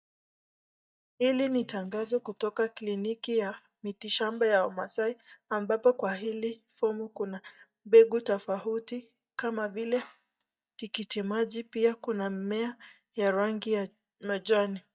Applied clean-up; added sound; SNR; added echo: neural mask model DeepFilterNet 3.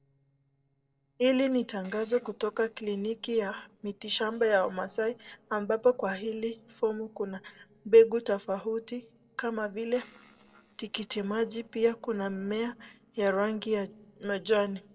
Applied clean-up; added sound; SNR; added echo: neural separator model SepFormer DNS4.